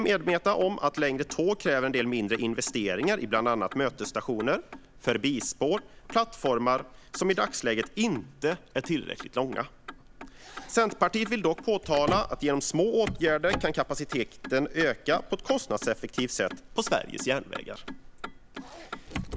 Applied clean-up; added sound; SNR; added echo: none; Motor vehicle (road); 13 dB; none.